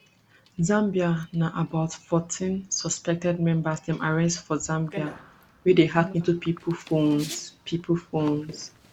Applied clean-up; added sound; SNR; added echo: none; Bicycle; 19 dB; none.